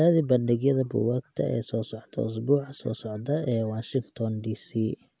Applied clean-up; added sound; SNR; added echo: none; none; none; none.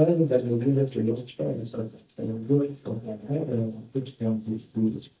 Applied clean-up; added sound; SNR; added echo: neural mask model DeepFilterNet 3.